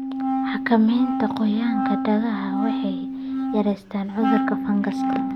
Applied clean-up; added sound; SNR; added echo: none; Wind instrument, woodwind instrument; 2 dB; none.